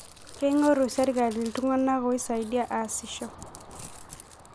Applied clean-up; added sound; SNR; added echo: none; Ocean + Crumpling, crinkling; 17 dB; none.